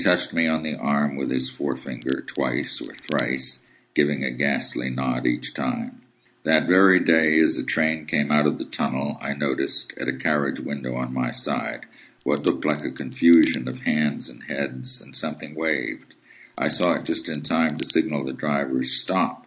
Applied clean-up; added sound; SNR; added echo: none; Crack; 15 dB; none.